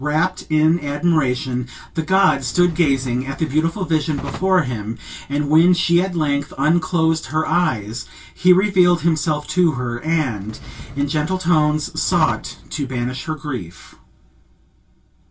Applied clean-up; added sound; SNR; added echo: none; Drawer open or close; 17 dB; reverberation time 0.2 s.